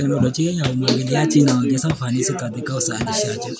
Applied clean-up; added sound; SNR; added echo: none; Drawer open or close; 16 dB; none.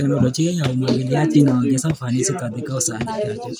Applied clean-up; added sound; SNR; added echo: neural mask model RNNoise.